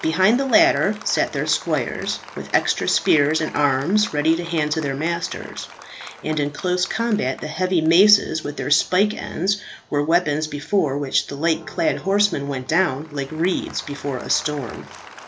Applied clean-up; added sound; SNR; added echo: none; Applause; 20 dB; none.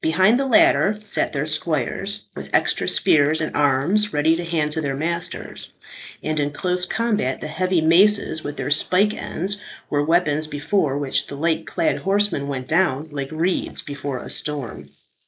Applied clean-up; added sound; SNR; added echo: neural mask model Resemble Enhance denoiser.